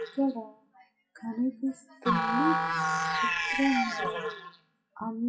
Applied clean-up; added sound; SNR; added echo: classical method WPE with log-MMSE.